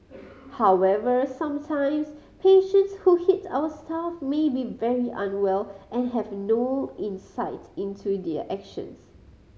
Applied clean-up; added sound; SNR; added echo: none; none; none; none.